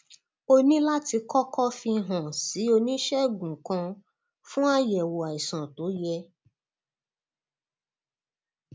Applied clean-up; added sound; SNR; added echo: none; none; none; none.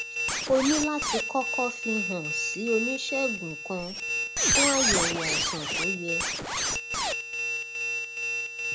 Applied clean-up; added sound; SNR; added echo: none; Squeak; -3 dB; none.